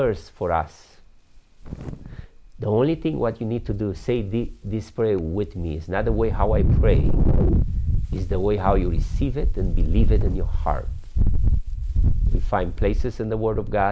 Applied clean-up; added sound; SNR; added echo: none; Wind; -4 dB; none.